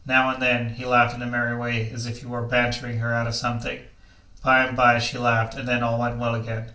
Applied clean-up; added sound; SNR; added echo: none; none; none; reverberation time 0.3 s.